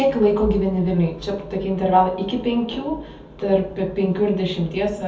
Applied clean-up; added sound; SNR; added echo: none; none; none; reverberation time 0.5 s.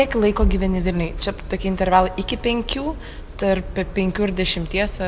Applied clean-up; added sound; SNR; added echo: none; none; none; none.